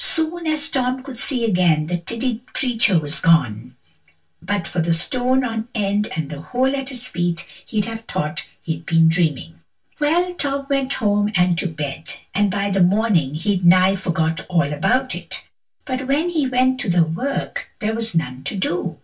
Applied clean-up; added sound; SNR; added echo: none; none; none; reverberation time 0.1 s.